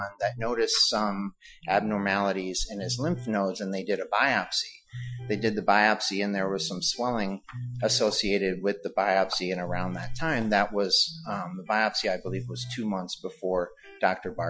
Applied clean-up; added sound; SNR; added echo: classical method Wiener filter.